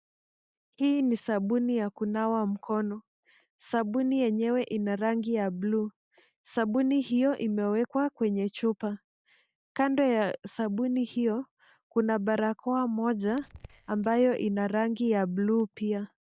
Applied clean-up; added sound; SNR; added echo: neural mask model DeepFilterNet 3.